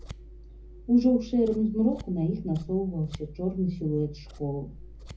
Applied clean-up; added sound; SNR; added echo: none; Scissors; 16 dB; reverberation time 0.4 s.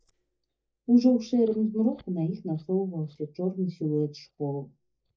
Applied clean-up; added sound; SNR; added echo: neural mask model DeepFilterNet 3.